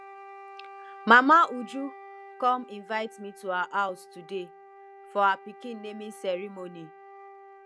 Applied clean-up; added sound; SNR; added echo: none; Wind instrument, woodwind instrument; 19 dB; none.